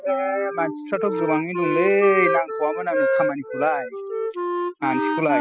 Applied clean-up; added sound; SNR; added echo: classical method spectral subtraction.